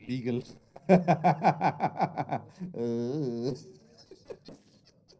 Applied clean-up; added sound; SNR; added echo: neural separator model SepFormer DNS4.